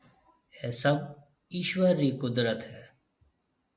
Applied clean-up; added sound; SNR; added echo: none; none; none; none.